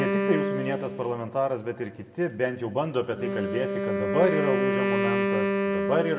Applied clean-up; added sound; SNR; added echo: none; Wind instrument, woodwind instrument; 0 dB; reverberation time 1.2 s.